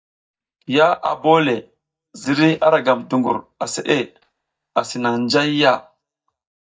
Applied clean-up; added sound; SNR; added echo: neural mask model DeepFilterNet 3.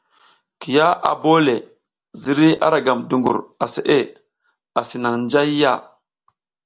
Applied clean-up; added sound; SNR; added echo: none; none; none; none.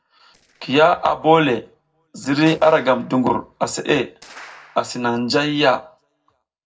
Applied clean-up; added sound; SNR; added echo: neural separator model SepFormer DNS4.